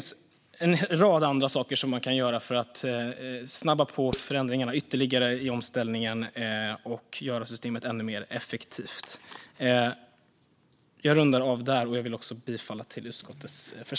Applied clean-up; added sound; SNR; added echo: none; Dishes, pots, and pans; 12 dB; none.